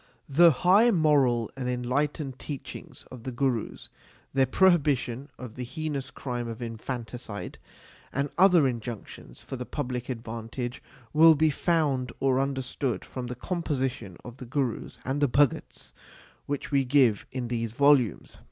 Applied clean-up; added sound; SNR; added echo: none; none; none; none.